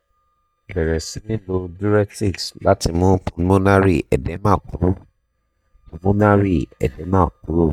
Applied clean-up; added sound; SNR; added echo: neural mask model DeepFilterNet 3.